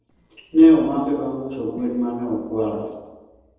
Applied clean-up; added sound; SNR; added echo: neural separator model SepFormer DNS4.